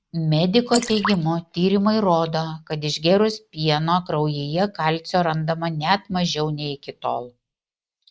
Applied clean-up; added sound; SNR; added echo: neural mask model Resemble Enhance denoiser.